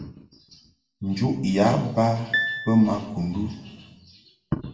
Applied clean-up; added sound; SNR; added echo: none; Piano; 4 dB; reverberation time 0.7 s.